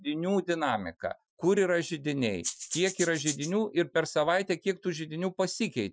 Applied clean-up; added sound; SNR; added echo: classical method Wiener filter.